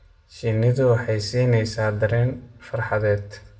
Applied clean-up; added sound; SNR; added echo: none; none; none; reverberation time 0.5 s.